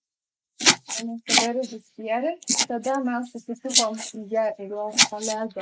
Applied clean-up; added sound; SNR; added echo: neural mask model Resemble Enhance denoiser.